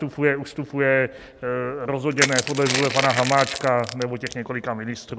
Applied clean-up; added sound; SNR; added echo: none; Crushing; 5 dB; none.